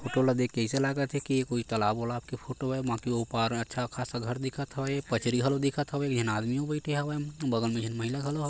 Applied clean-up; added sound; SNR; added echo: none; none; none; none.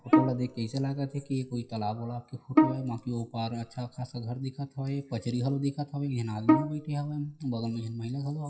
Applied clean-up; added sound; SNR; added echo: classical method WPE with log-MMSE.